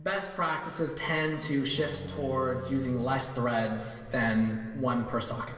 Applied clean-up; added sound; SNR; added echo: none; Bowed string instrument; 15 dB; reverberation time 1.9 s.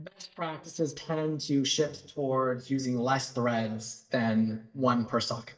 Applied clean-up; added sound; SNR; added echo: neural mask model DeepFilterNet 3.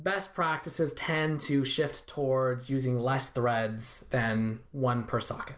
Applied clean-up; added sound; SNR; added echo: none; none; none; none.